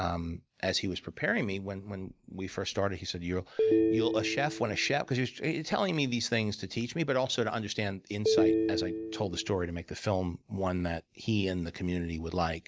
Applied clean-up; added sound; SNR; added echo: none; Telephone; -2 dB; none.